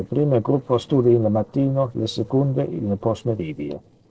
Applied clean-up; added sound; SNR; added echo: neural separator model SepFormer DNS4.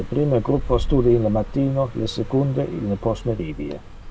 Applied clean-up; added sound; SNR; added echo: none; Car passing by; 9 dB; none.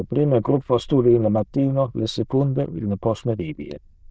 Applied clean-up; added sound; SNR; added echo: neural diffusion model UNIVERSE++.